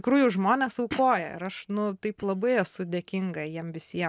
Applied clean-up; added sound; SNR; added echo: none; none; none; none.